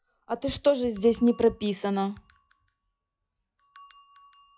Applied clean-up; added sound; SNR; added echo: classical method log-MMSE.